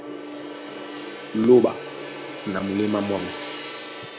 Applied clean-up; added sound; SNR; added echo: none; Gong; 10 dB; none.